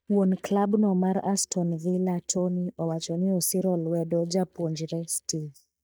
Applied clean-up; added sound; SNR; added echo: neural mask model DeepFilterNet 3.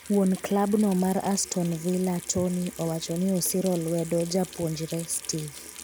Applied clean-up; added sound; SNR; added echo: none; Sink (filling or washing) / Water tap, faucet; 16 dB; none.